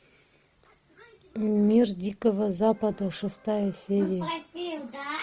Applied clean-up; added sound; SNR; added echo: none; none; none; none.